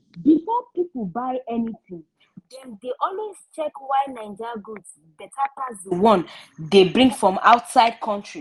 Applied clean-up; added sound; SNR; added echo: none; none; none; none.